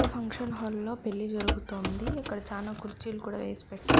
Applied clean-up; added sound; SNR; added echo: none; Motor vehicle (road); -3 dB; none.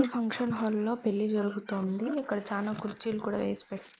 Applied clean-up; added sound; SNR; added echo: neural mask model Resemble Enhance denoiser.